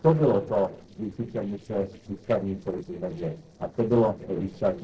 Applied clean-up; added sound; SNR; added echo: neural separator model SepFormer DNS4.